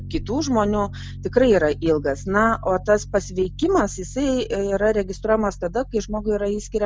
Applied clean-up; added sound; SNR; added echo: none; Piano; 14 dB; none.